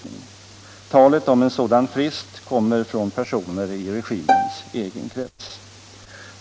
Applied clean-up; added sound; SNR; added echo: none; Bowed string instrument; 0 dB; none.